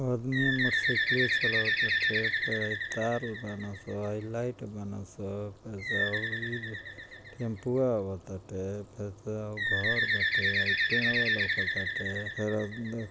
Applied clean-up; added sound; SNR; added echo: none; Bird; -2 dB; none.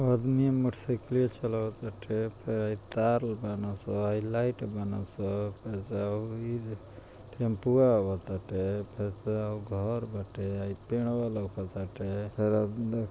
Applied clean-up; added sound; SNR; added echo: none; none; none; none.